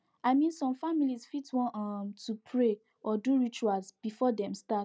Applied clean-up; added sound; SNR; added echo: none; none; none; none.